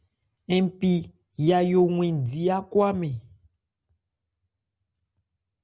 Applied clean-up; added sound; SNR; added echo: none; none; none; none.